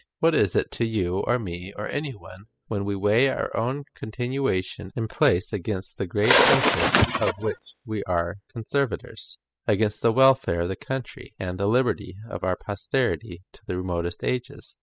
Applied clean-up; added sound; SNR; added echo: classical method spectral subtraction.